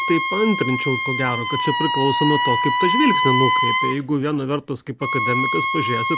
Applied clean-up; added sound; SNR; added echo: none; Wind instrument, woodwind instrument; -1 dB; none.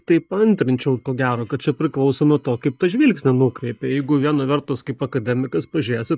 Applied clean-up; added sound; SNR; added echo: neural mask model DeepFilterNet 3.